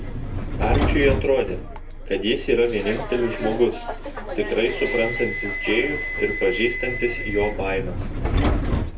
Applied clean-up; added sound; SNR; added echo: none; Subway, metro, underground; 1 dB; reverberation time 0.2 s.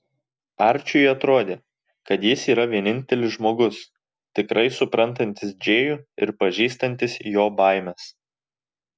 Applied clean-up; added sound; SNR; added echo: none; none; none; none.